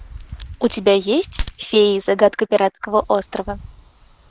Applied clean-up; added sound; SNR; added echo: none; Crack; 15 dB; none.